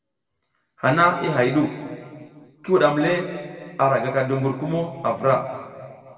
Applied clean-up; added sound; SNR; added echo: none; none; none; reverberation time 2.0 s.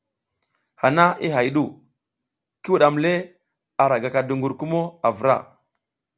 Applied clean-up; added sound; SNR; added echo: none; none; none; none.